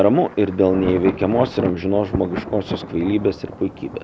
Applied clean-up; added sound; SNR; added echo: none; Thunder; 11 dB; none.